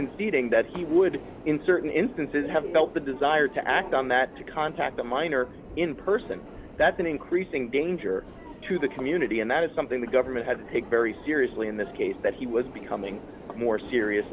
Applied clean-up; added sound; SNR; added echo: none; Subway, metro, underground; 15 dB; none.